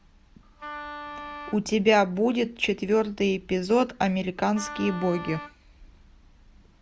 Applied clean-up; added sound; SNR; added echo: none; Wind instrument, woodwind instrument; 12 dB; none.